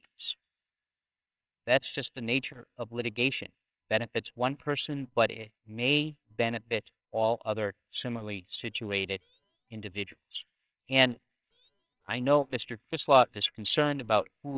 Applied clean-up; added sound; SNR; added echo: neural separator model SepFormer WHAMR!.